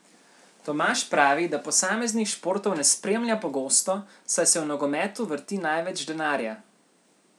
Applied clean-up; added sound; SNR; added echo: none; none; none; none.